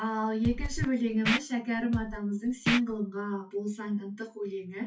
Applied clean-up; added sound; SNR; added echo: classical method WPE with log-MMSE.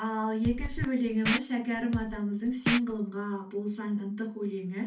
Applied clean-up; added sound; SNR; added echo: none; Scratching (performance technique); 4 dB; reverberation time 0.2 s.